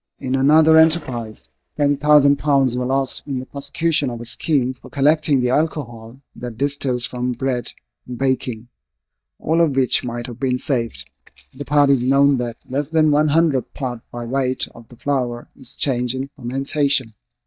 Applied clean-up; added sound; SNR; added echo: neural mask model DeepFilterNet 3.